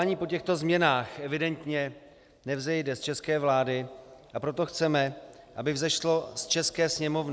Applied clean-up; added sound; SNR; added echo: none; none; none; none.